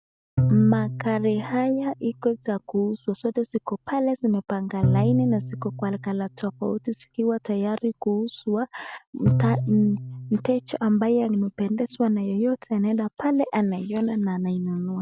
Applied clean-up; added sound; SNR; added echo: none; Bowed string instrument; 5 dB; none.